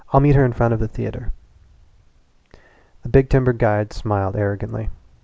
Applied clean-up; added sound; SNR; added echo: none; none; none; none.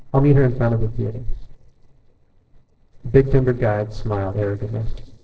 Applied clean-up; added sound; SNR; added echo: neural separator model SepFormer DNS4.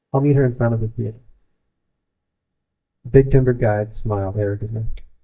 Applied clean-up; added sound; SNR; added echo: neural mask model DeepFilterNet 3.